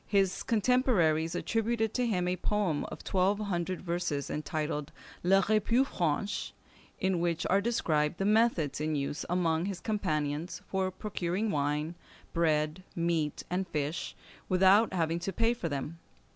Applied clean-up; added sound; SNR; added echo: none; none; none; none.